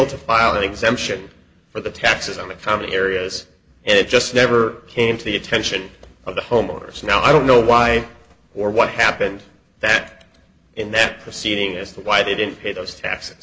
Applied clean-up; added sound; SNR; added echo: none; none; none; none.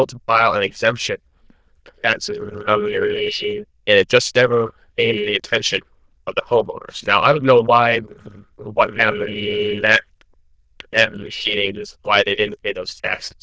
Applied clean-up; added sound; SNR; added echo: neural diffusion model UNIVERSE++.